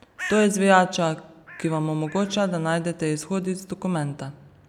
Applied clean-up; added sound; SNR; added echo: none; Bird; 19 dB; none.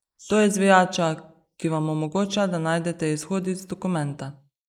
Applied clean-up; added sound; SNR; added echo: neural mask model Resemble Enhance denoiser.